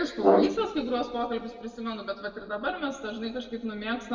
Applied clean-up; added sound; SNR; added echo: none; Brass instrument; -5 dB; reverberation time 1.5 s.